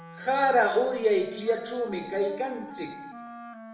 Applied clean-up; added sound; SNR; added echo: none; Wind instrument, woodwind instrument; 16 dB; reverberation time 0.6 s.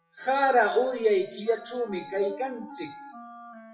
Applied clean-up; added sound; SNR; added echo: classical method WPE with log-MMSE.